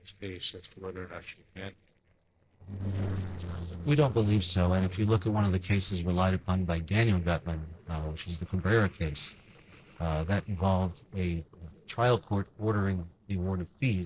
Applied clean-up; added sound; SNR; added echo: neural separator model SepFormer DNS4.